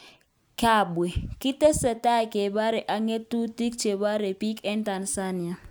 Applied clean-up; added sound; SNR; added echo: none; none; none; none.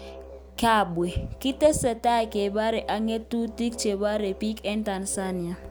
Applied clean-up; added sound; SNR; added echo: none; Musical instrument; 16 dB; none.